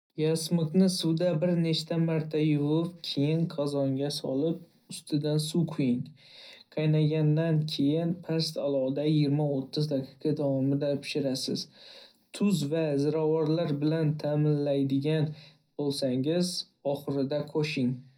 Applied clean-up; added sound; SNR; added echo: none; none; none; reverberation time 0.4 s.